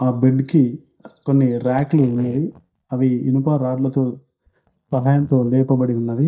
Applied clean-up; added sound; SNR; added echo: neural mask model DeepFilterNet 3.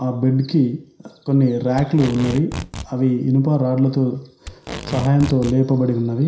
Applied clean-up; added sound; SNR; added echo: none; Packing tape, duct tape; 12 dB; reverberation time 0.5 s.